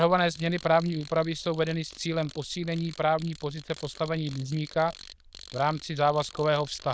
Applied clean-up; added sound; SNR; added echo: neural diffusion model UNIVERSE++.